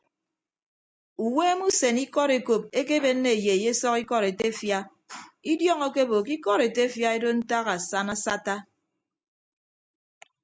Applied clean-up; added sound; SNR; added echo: none; none; none; none.